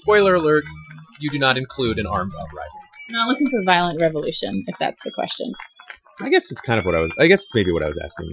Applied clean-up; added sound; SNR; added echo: classical method Wiener filter.